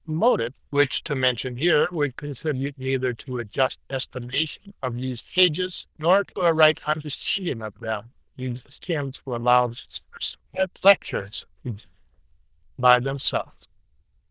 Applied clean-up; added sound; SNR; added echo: neural diffusion model UNIVERSE++.